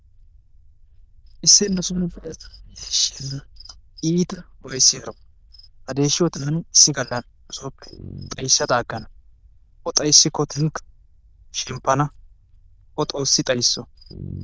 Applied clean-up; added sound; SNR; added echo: neural diffusion model UNIVERSE++.